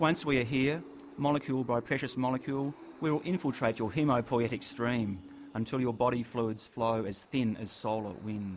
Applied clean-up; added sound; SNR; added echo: none; none; none; none.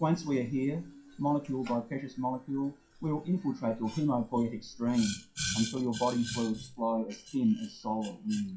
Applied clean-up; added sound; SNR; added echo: classical method WPE with log-MMSE.